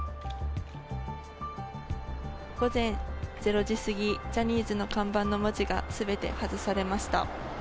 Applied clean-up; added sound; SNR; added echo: none; none; none; none.